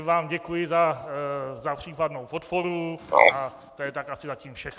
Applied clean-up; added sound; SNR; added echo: none; Frog; -3 dB; none.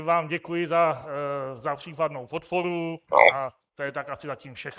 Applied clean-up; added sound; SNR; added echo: neural mask model Resemble Enhance denoiser.